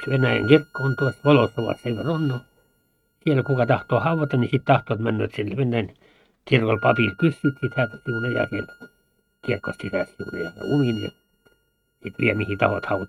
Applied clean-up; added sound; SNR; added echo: neural mask model RNNoise.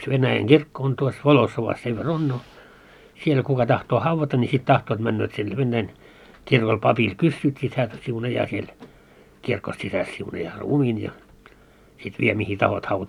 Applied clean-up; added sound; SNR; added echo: none; none; none; none.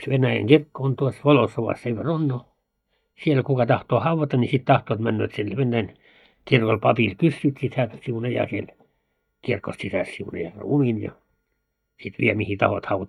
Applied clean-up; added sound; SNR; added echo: neural mask model DeepFilterNet 3.